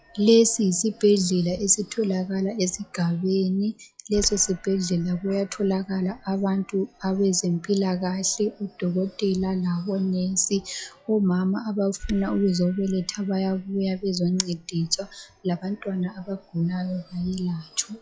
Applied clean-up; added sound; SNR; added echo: classical method log-MMSE.